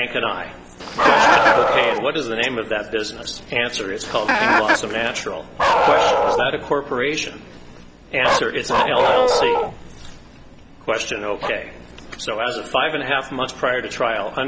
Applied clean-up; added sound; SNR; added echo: none; Chicken, rooster + Bark; -2 dB; none.